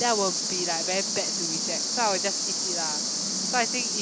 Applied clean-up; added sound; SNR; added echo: none; Cricket; -3 dB; none.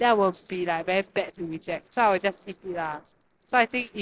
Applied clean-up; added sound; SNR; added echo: neural separator model SepFormer DNS4.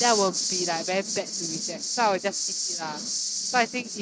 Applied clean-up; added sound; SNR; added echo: neural mask model RNNoise.